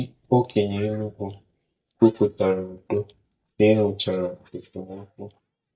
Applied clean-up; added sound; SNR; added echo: neural mask model DeepFilterNet 3.